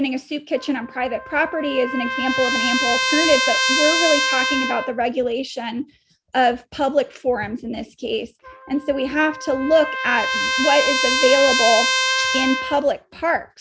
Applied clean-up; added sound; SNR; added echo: none; Trumpet; 2 dB; none.